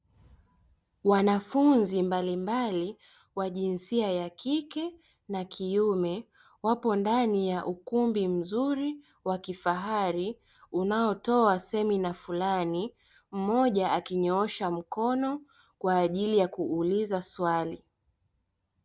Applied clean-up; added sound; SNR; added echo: none; none; none; none.